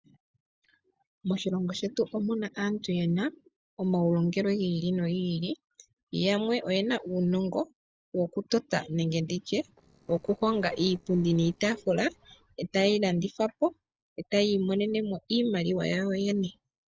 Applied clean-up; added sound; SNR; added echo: neural separator model SepFormer DNS4.